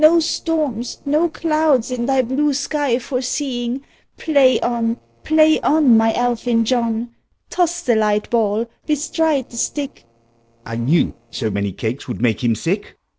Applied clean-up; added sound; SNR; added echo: neural separator model SepFormer DNS4.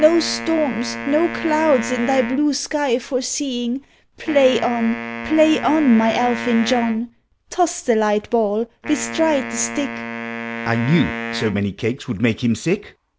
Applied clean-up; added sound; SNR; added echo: none; Wind instrument, woodwind instrument; 10 dB; none.